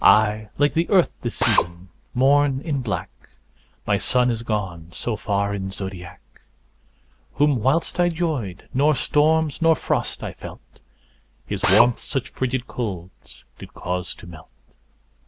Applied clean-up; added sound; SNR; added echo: none; Drill; -1 dB; none.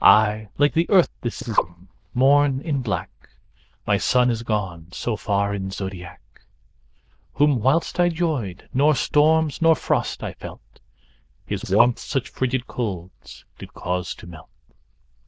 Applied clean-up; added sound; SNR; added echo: neural diffusion model UNIVERSE++.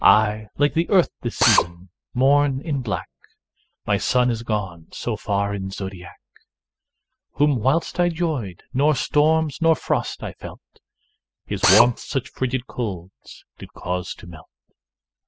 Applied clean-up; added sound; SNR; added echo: classical method spectral subtraction.